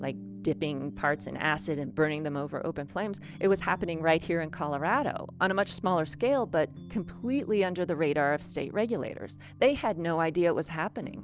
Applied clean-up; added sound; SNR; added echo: none; none; none; none.